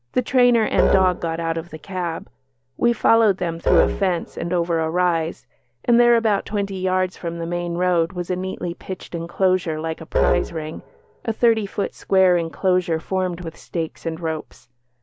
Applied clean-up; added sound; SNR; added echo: none; Musical instrument; 6 dB; none.